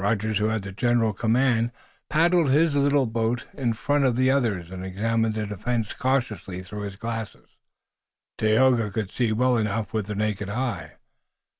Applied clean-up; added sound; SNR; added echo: none; none; none; none.